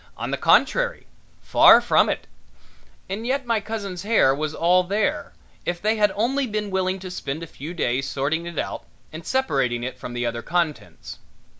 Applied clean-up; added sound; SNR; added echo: none; none; none; none.